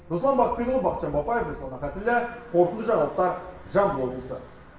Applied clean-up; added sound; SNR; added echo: none; none; none; reverberation time 0.8 s.